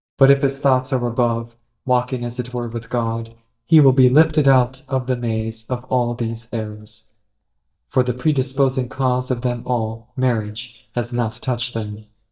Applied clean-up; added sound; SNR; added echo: neural mask model DeepFilterNet 3.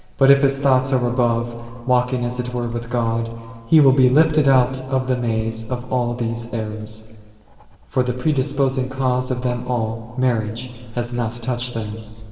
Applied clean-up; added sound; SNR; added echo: none; Writing; 17 dB; reverberation time 1.7 s.